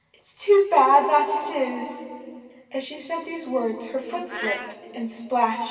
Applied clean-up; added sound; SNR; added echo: none; Meow; 18 dB; reverberation time 2.6 s.